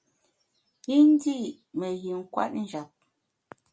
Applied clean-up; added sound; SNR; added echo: none; none; none; none.